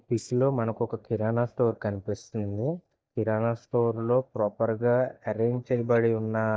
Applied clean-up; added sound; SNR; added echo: neural mask model DeepFilterNet 3.